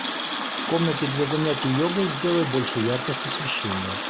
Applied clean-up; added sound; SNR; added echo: none; Water tap, faucet; 1 dB; none.